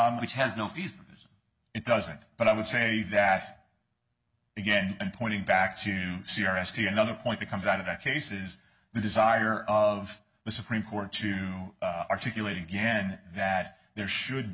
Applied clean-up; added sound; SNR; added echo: none; none; none; none.